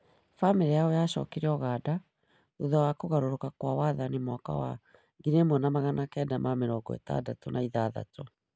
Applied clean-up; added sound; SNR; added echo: none; none; none; none.